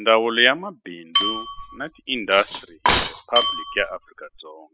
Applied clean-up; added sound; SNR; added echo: classical method spectral subtraction.